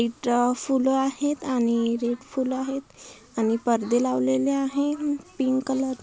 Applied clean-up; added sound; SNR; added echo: none; none; none; none.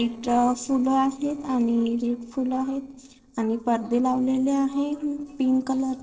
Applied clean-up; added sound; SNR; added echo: neural separator model SepFormer DNS4.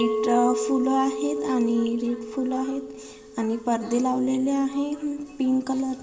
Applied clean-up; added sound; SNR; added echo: none; Chink, clink; 7 dB; reverberation time 2.7 s.